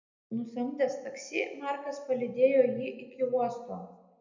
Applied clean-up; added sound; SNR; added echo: none; none; none; reverberation time 0.7 s.